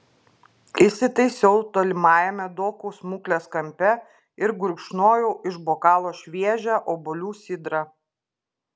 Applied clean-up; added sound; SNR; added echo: none; none; none; none.